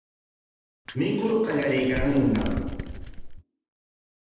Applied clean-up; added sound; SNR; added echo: none; Crumpling, crinkling; 6 dB; reverberation time 1.1 s.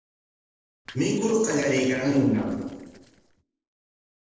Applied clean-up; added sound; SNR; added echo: neural separator model SepFormer DNS4.